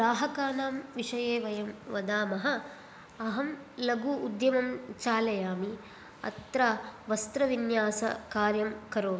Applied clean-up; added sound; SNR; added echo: none; none; none; none.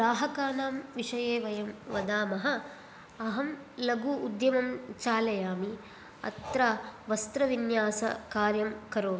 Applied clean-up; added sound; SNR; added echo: none; Breathing; 19 dB; none.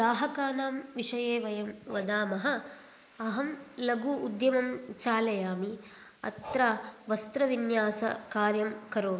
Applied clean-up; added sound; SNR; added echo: neural mask model Resemble Enhance denoiser.